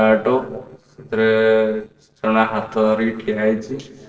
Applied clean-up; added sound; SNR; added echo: neural separator model SepFormer DNS4.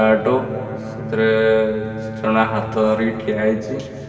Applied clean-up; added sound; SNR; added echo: none; Bowed string instrument; 13 dB; reverberation time 2.7 s.